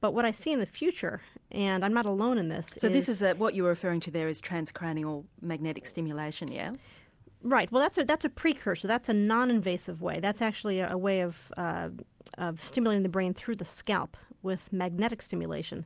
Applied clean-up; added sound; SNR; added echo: none; none; none; none.